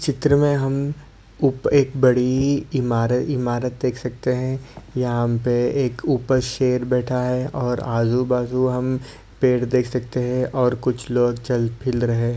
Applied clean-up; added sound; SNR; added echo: none; none; none; none.